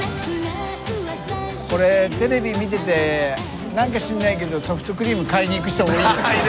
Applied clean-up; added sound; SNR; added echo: none; none; none; none.